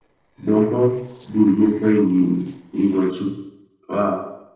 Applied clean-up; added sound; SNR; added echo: neural separator model SepFormer DNS4.